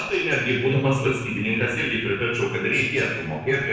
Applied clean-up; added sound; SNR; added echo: neural separator model SepFormer DNS4.